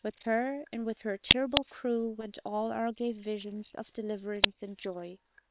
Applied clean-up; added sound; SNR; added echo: neural separator model SepFormer WHAM!.